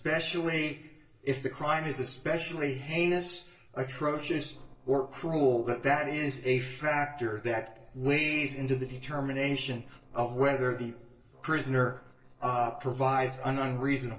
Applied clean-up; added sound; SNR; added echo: neural separator model SepFormer DNS4.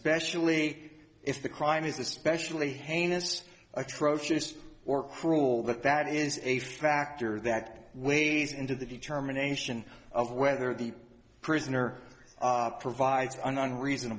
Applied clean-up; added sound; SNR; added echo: none; none; none; none.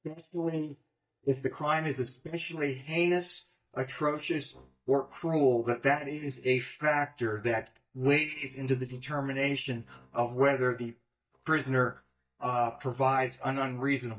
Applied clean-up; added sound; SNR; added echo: neural mask model DeepFilterNet 3.